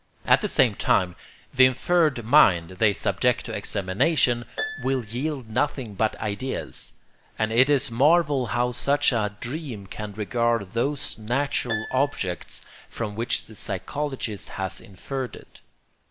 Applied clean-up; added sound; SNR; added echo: none; Harp; 16 dB; none.